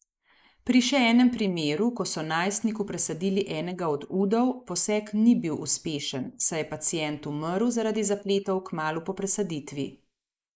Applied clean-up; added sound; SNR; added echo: neural mask model Resemble Enhance denoiser.